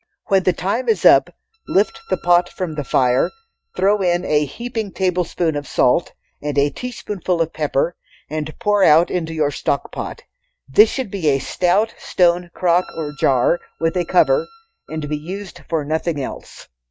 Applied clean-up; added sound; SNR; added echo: neural mask model RNNoise.